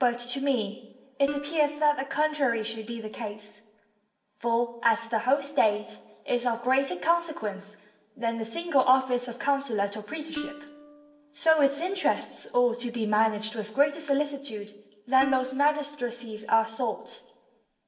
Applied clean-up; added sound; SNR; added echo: neural separator model SepFormer DNS4.